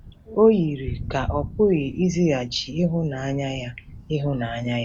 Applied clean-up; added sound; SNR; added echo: none; Thunder; 13 dB; none.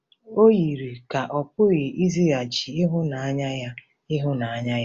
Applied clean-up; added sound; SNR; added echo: none; none; none; none.